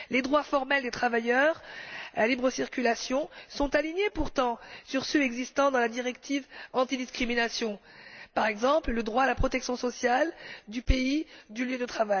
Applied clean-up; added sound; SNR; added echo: none; none; none; none.